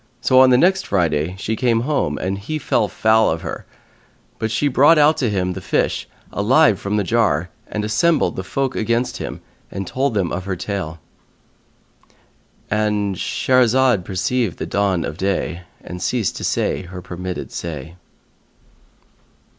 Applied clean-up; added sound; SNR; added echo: none; none; none; none.